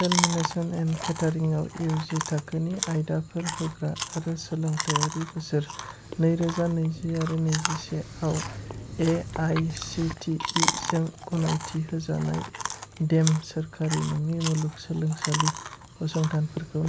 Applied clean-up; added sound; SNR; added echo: none; Chewing, mastication; 7 dB; none.